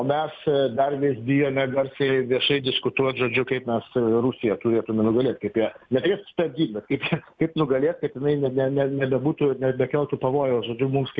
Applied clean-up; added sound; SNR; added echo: none; none; none; none.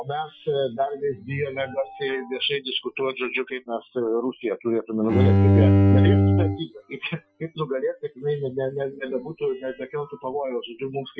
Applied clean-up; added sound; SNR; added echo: classical method Wiener filter.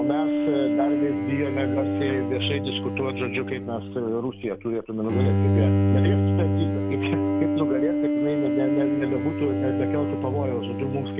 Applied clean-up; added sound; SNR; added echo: none; Bowed string instrument; -4 dB; none.